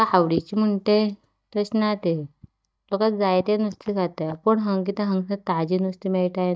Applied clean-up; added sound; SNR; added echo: neural mask model DeepFilterNet 3.